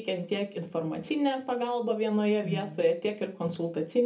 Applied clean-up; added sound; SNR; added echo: none; none; none; reverberation time 0.3 s.